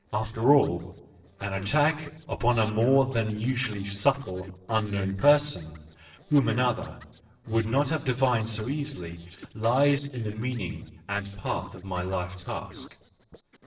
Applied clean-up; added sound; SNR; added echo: neural separator model SepFormer DNS4.